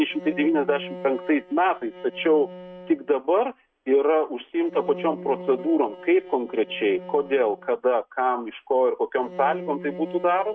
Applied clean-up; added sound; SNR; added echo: neural mask model RNNoise.